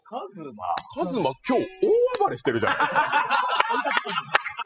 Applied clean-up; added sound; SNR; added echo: classical method spectral subtraction.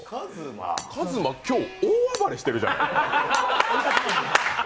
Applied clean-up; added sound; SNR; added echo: none; Truck + Shatter; 18 dB; none.